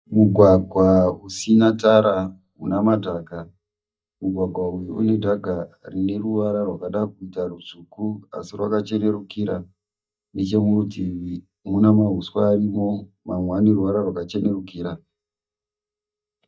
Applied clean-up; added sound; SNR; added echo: neural mask model DeepFilterNet 3.